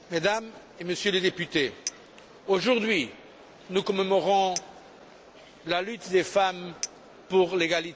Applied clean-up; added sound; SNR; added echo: none; Chink, clink; 18 dB; none.